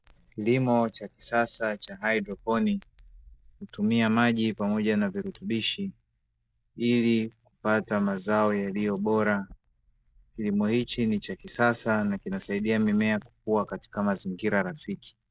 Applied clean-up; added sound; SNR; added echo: neural mask model DeepFilterNet 3.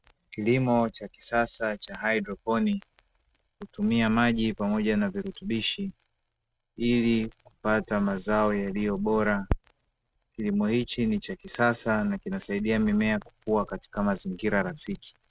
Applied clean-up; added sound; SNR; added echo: neural mask model RNNoise.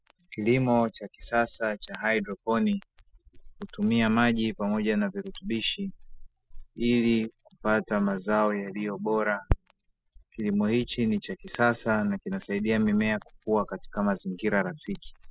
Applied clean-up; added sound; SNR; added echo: classical method spectral subtraction.